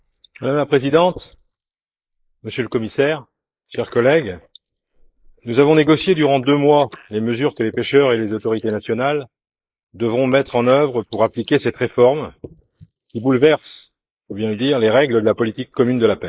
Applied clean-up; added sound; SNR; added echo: neural mask model Resemble Enhance denoiser.